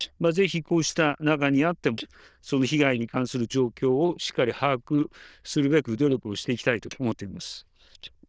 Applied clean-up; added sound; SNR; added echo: neural diffusion model UNIVERSE++.